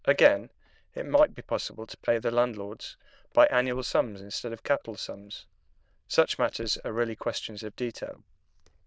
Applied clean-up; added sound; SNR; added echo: neural diffusion model UNIVERSE++.